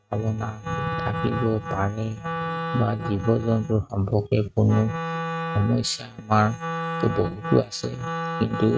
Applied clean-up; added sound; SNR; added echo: neural mask model RNNoise.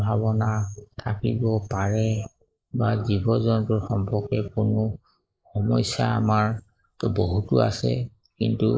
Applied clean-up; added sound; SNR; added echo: neural mask model Resemble Enhance denoiser.